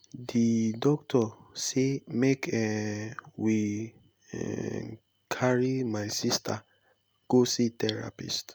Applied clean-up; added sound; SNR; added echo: none; none; none; none.